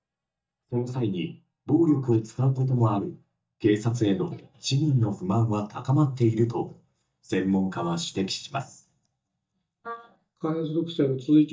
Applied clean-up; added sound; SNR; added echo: neural mask model DeepFilterNet 3.